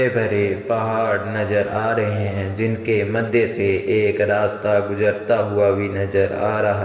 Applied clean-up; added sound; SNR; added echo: none; none; none; reverberation time 2.1 s.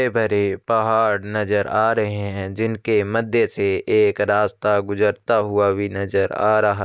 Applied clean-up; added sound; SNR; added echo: none; none; none; none.